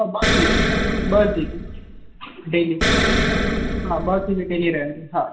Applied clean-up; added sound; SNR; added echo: none; Explosion; -2 dB; reverberation time 0.9 s.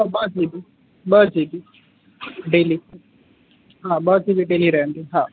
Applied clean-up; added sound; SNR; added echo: none; none; none; none.